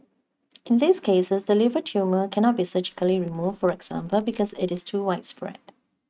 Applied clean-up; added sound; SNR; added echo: neural mask model RNNoise.